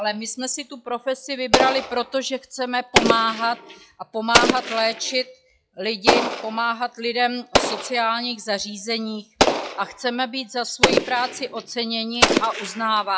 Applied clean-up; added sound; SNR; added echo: classical method log-MMSE.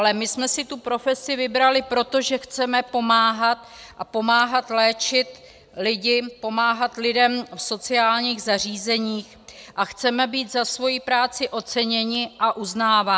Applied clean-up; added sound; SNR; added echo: none; none; none; none.